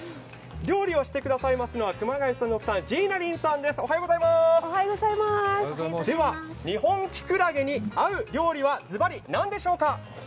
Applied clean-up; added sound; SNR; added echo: none; Whoosh, swoosh, swish; 17 dB; none.